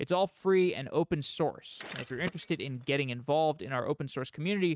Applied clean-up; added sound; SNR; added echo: neural mask model RNNoise.